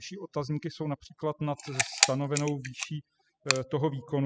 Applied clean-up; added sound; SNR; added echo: classical method spectral subtraction.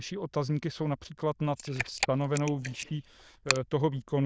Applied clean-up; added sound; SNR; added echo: neural diffusion model UNIVERSE++.